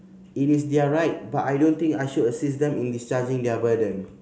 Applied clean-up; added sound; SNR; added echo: none; none; none; none.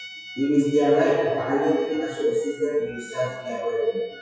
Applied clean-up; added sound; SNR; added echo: classical method WPE with log-MMSE.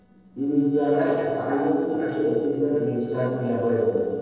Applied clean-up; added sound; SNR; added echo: neural separator model SepFormer DNS4.